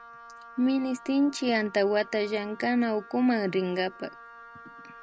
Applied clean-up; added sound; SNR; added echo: none; Wind instrument, woodwind instrument; 20 dB; none.